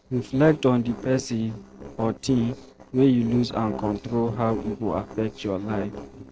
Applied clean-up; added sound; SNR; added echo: neural separator model SepFormer DNS4.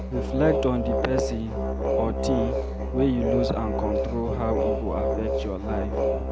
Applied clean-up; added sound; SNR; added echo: none; Musical instrument; -2 dB; none.